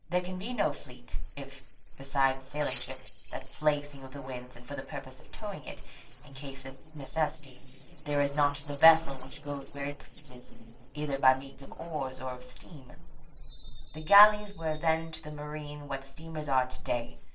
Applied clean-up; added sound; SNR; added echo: neural separator model SepFormer DNS4.